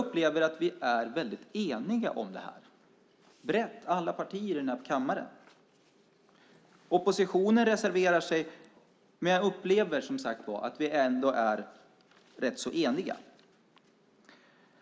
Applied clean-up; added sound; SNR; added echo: none; none; none; none.